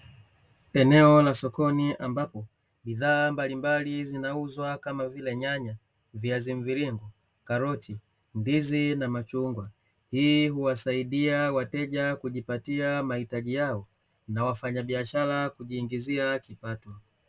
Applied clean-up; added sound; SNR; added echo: none; none; none; none.